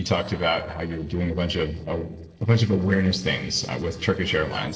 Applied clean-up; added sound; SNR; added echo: neural separator model SepFormer DNS4.